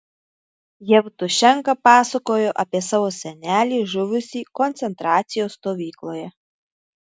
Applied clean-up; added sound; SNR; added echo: none; none; none; none.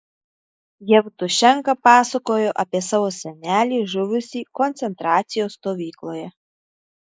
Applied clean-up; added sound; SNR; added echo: neural mask model Resemble Enhance denoiser.